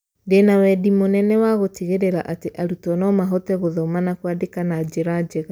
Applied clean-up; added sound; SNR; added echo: none; none; none; none.